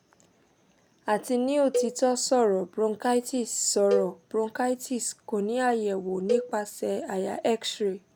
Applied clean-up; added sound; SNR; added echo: none; Cowbell; 8 dB; none.